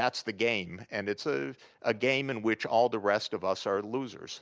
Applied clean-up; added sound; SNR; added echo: none; none; none; none.